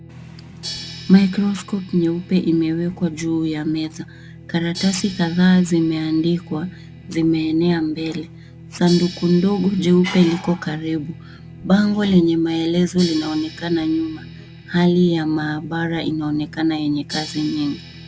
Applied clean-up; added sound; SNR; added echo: none; Crash cymbal + Guitar; 17 dB; none.